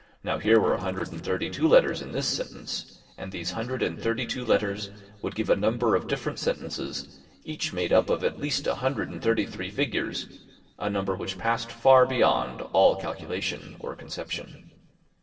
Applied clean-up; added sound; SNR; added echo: neural separator model SepFormer DNS4.